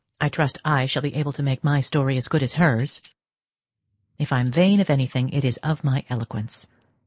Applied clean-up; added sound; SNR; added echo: neural mask model Resemble Enhance denoiser.